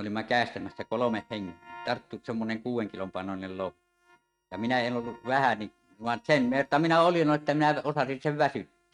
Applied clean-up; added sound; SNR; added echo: neural mask model RNNoise.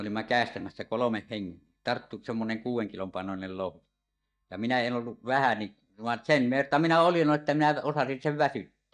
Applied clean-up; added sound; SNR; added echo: neural mask model DeepFilterNet 3.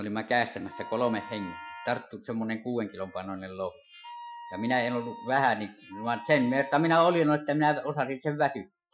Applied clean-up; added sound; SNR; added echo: classical method Wiener filter.